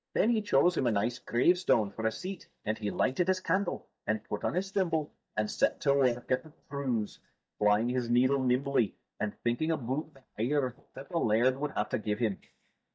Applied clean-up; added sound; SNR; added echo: neural mask model DeepFilterNet 3.